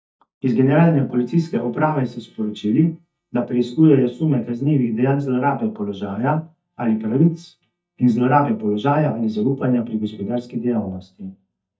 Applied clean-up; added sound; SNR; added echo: neural mask model DeepFilterNet 3.